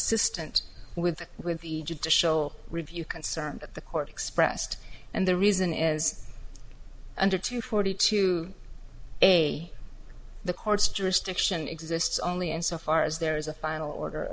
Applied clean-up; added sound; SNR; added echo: none; none; none; none.